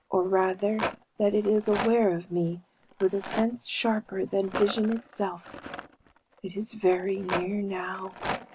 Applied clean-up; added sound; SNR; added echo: none; Rattle; 11 dB; none.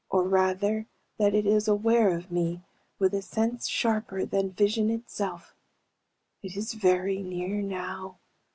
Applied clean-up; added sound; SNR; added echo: none; none; none; none.